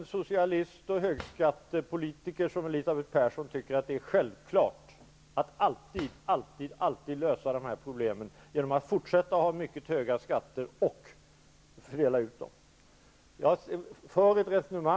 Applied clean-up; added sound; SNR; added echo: none; Drawer open or close; 19 dB; none.